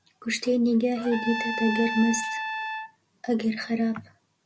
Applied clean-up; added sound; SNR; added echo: none; Trumpet; 5 dB; none.